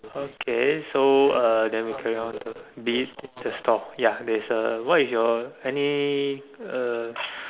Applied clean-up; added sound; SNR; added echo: none; none; none; none.